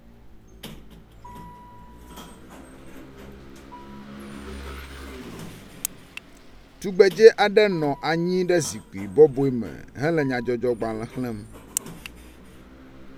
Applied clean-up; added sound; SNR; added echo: none; Engine / Vehicle + Sliding door; 17 dB; none.